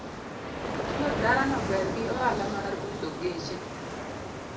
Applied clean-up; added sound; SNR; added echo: none; Ocean; 1 dB; reverberation time 0.3 s.